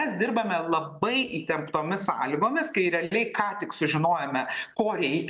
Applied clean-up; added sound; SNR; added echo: none; none; none; none.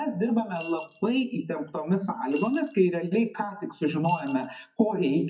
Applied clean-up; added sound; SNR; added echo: classical method WPE with log-MMSE.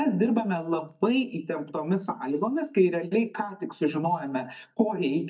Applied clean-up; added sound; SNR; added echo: neural mask model DeepFilterNet 3.